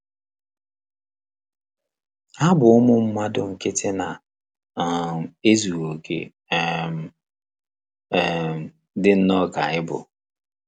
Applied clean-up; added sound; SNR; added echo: none; none; none; none.